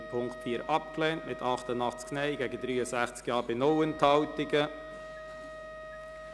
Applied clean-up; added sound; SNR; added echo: none; Wind instrument, woodwind instrument; 13 dB; none.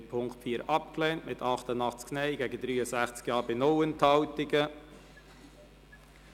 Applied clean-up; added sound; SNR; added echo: none; none; none; none.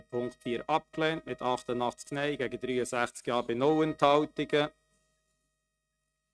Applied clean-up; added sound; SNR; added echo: neural mask model RNNoise.